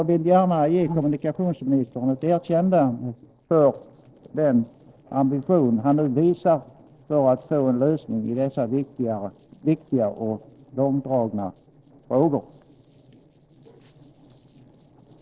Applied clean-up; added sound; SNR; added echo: neural separator model SepFormer DNS4.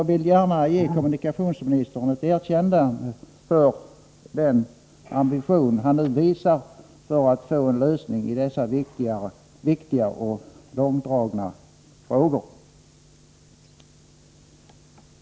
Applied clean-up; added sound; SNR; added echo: none; none; none; none.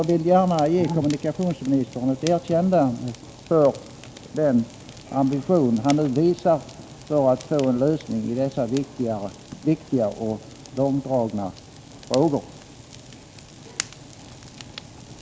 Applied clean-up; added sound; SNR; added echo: none; Fire; 18 dB; none.